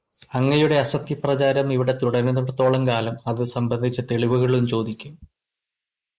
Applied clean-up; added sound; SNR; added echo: neural mask model Resemble Enhance denoiser.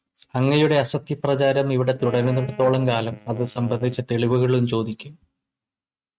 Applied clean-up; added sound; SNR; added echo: neural mask model RNNoise.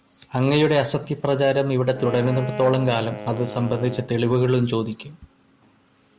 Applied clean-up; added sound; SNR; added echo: none; Wind instrument, woodwind instrument; 16 dB; none.